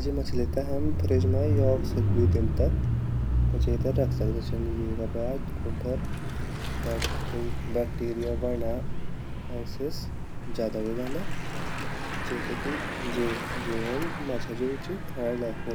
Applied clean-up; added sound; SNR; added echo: none; Mechanisms / Bicycle; -5 dB; none.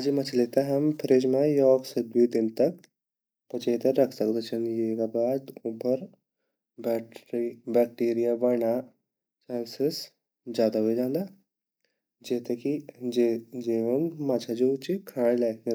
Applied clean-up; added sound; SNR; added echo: none; none; none; none.